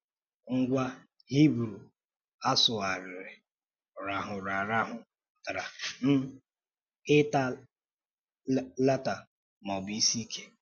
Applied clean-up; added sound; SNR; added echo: none; none; none; none.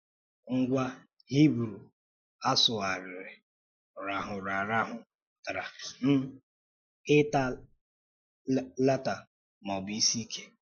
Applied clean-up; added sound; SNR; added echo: neural mask model Resemble Enhance denoiser.